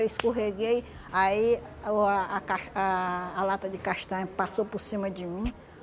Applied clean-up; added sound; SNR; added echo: none; none; none; none.